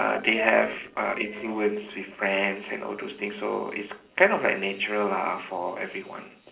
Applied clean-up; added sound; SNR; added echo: neural separator model SepFormer DNS4.